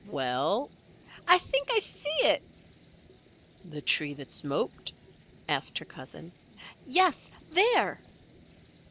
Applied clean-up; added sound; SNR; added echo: none; Cricket; 9 dB; none.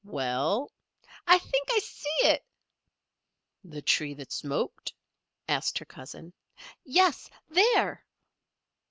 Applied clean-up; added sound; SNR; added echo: none; none; none; none.